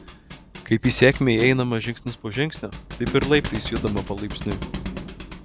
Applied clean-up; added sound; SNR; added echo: none; Thump, thud; 10 dB; none.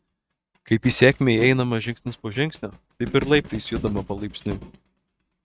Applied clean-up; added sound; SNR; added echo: neural mask model RNNoise.